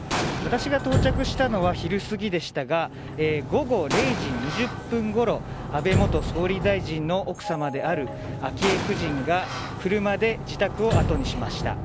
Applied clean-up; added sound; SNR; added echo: none; Explosion + Sliding door; 3 dB; none.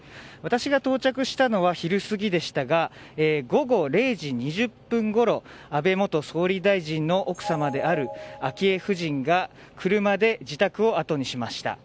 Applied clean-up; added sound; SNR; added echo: none; none; none; none.